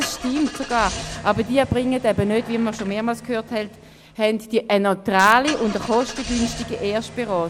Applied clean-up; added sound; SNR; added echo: none; Engine starting / Car; 13 dB; none.